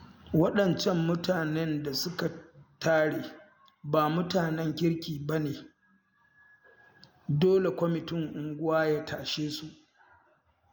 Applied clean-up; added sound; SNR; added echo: none; none; none; none.